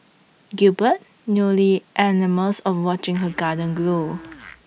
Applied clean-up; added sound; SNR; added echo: none; Domestic sounds, home sounds; 20 dB; none.